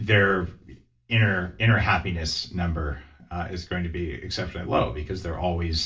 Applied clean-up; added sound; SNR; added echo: none; none; none; reverberation time 0.2 s.